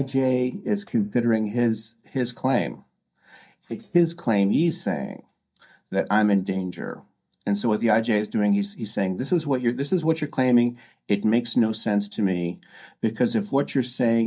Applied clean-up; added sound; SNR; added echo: neural mask model DeepFilterNet 3.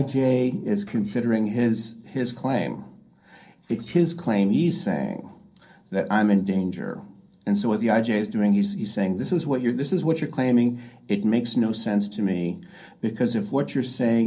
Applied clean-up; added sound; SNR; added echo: neural separator model SepFormer DNS4.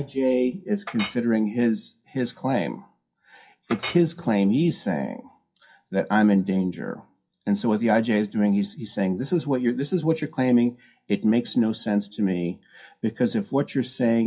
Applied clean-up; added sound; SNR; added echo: classical method WPE with log-MMSE.